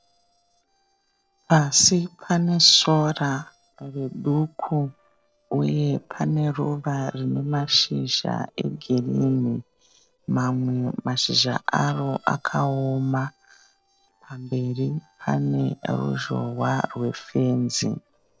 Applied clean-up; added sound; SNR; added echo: neural separator model SepFormer DNS4.